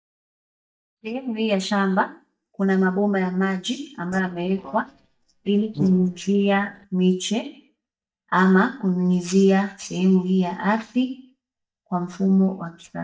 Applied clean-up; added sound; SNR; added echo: neural mask model DeepFilterNet 3.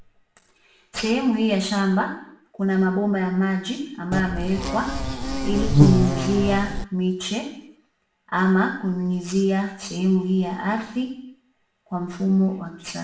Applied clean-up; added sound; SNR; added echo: none; Insect; -2 dB; reverberation time 0.7 s.